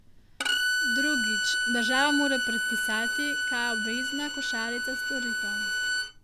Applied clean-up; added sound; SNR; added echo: none; Bowed string instrument; -5 dB; none.